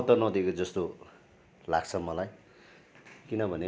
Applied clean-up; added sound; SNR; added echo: none; none; none; none.